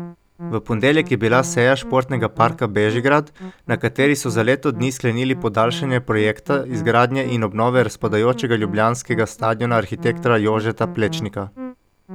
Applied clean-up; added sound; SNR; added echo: none; Musical instrument; 14 dB; none.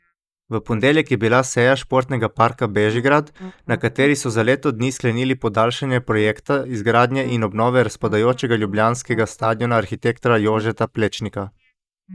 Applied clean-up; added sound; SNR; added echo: neural mask model Resemble Enhance denoiser.